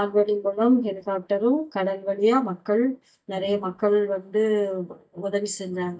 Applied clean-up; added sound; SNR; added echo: neural mask model DeepFilterNet 3.